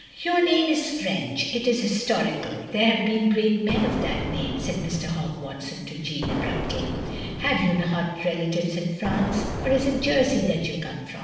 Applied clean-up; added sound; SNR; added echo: none; Explosion; 6 dB; reverberation time 1.2 s.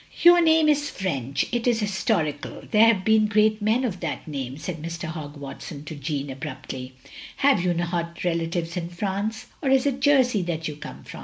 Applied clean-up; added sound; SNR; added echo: none; none; none; none.